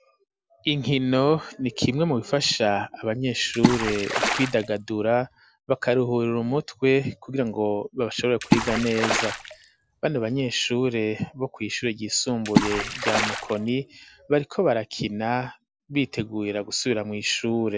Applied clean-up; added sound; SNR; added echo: none; Water / Splash, splatter; 1 dB; none.